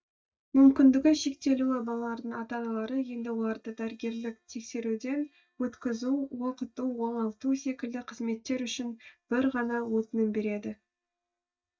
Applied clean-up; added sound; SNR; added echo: neural mask model DeepFilterNet 3.